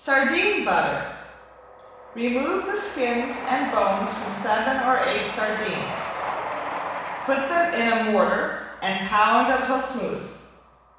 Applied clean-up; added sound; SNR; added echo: none; Train; 11 dB; reverberation time 1.1 s.